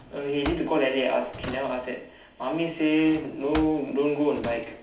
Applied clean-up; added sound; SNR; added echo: none; Drawer open or close; 15 dB; reverberation time 0.4 s.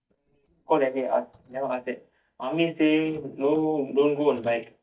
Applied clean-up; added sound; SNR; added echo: neural mask model DeepFilterNet 3.